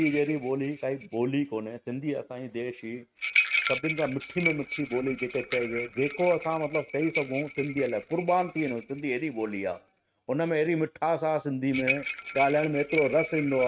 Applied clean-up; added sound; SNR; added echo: neural mask model RNNoise.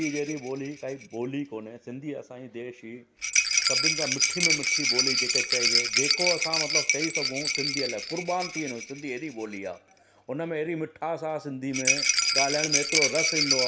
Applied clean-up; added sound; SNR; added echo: none; Rattle; -4 dB; none.